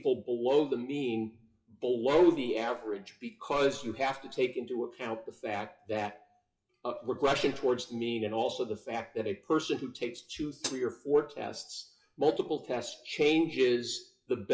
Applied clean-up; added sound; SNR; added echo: classical method WPE with log-MMSE.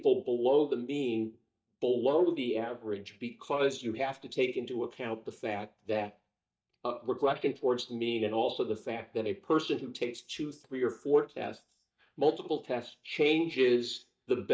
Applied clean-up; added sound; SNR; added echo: neural mask model DeepFilterNet 3.